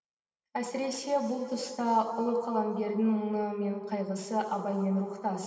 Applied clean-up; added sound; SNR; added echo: none; none; none; reverberation time 2.4 s.